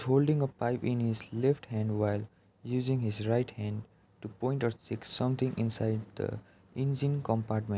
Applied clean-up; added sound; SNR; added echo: none; none; none; none.